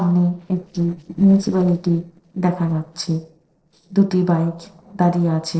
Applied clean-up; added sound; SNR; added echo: neural separator model SepFormer DNS4.